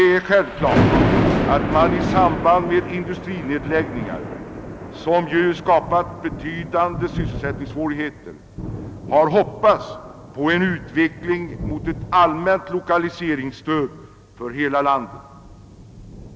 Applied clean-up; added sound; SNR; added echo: none; Thunder; 5 dB; none.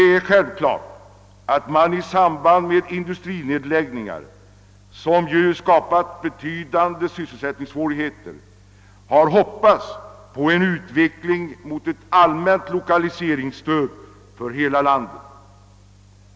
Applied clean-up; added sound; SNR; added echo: none; none; none; none.